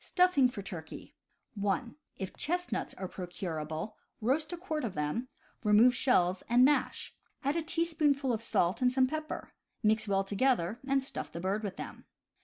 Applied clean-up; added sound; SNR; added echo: none; none; none; none.